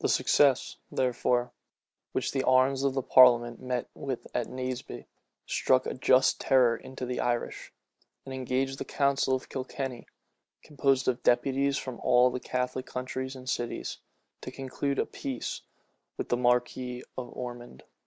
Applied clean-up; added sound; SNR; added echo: none; none; none; none.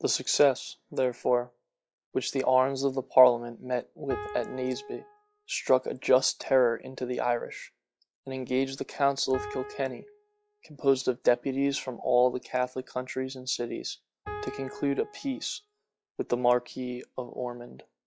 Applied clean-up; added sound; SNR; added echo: classical method log-MMSE.